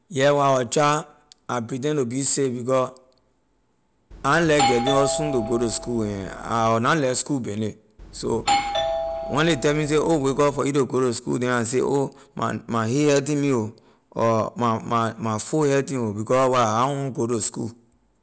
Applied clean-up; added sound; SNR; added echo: none; Doorbell; 5 dB; none.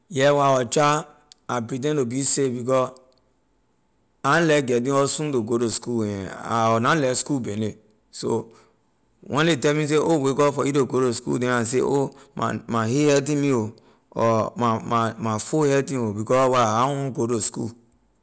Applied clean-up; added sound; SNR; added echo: none; none; none; none.